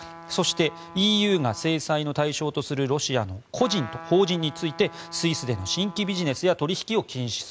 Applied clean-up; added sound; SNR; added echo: none; Trumpet; 18 dB; none.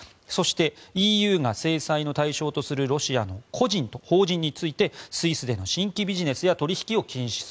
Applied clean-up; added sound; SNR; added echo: none; none; none; none.